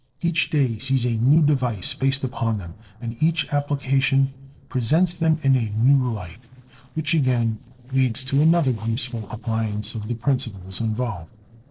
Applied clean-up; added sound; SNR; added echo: neural separator model SepFormer DNS4.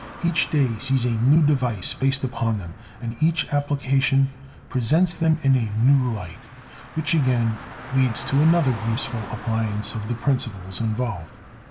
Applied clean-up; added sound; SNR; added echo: none; Car; 18 dB; reverberation time 0.4 s.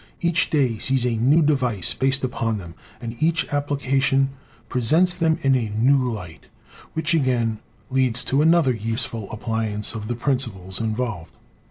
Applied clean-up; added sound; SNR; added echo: none; none; none; none.